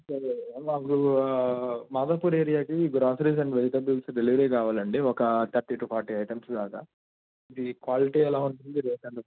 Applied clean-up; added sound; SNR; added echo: none; none; none; none.